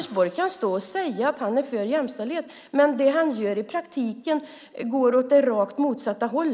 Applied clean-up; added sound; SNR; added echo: none; none; none; none.